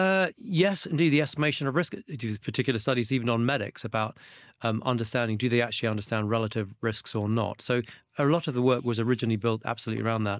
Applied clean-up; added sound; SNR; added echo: neural mask model Resemble Enhance denoiser.